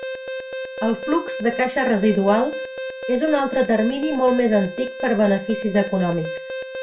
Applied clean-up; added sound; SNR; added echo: none; Alarm; 9 dB; reverberation time 0.2 s.